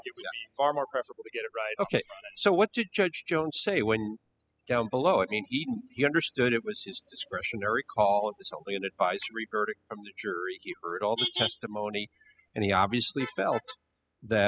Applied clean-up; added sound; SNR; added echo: classical method spectral subtraction.